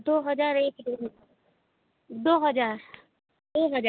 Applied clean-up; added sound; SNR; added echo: none; none; none; none.